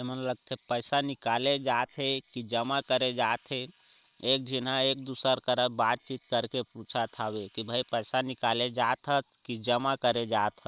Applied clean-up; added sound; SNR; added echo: neural separator model SepFormer WHAM!.